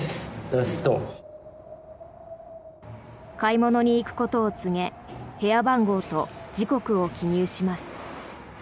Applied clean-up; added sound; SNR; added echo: none; Wind; 19 dB; none.